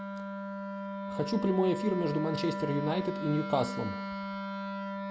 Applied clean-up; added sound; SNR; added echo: none; Wind instrument, woodwind instrument; 4 dB; none.